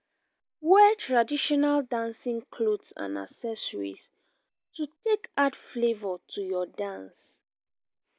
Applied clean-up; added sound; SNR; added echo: none; none; none; none.